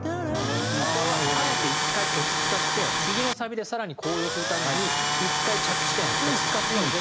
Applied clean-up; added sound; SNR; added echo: none; Tools; -4 dB; none.